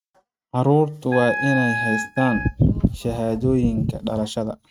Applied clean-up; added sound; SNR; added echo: neural mask model RNNoise.